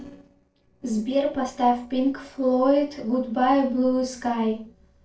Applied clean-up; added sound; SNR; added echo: neural separator model SepFormer DNS4.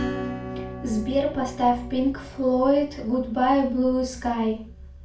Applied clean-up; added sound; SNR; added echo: none; Acoustic guitar / Strum; 12 dB; reverberation time 0.4 s.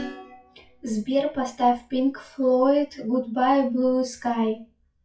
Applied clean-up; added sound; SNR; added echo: classical method WPE with log-MMSE.